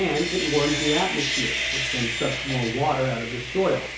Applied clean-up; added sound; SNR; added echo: none; Sawing; 3 dB; reverberation time 0.7 s.